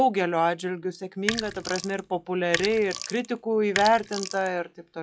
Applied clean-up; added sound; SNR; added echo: classical method log-MMSE.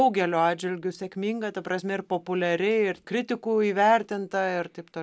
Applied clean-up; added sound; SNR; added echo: none; none; none; none.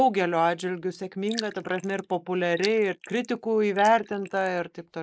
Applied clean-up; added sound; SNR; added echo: neural mask model Resemble Enhance denoiser.